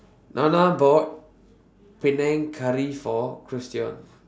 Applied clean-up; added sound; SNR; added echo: none; none; none; none.